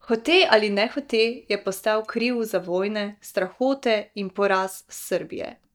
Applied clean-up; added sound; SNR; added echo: neural mask model DeepFilterNet 3.